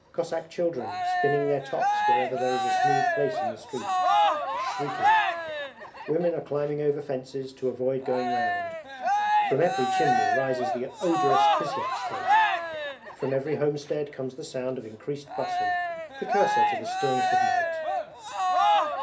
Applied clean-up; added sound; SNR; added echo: none; Cheering; -4 dB; reverberation time 0.3 s.